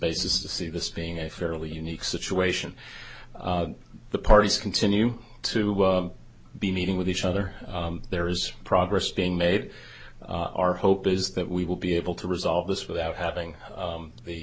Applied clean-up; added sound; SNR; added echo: none; none; none; none.